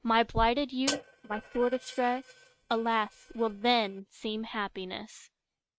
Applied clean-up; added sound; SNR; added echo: neural mask model RNNoise.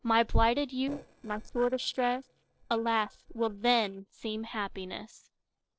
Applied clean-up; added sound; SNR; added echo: neural separator model SepFormer DNS4.